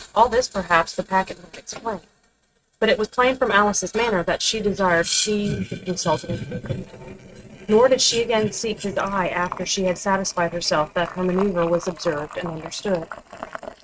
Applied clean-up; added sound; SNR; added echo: neural mask model RNNoise.